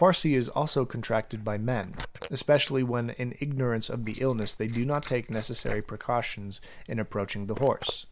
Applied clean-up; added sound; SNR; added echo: neural mask model Resemble Enhance denoiser.